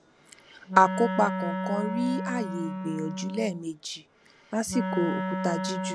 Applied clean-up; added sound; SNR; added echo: none; Wind instrument, woodwind instrument; 4 dB; none.